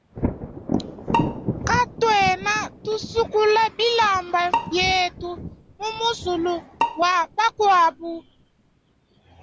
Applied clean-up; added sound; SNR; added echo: none; Thunder + Bowed string instrument; 7 dB; none.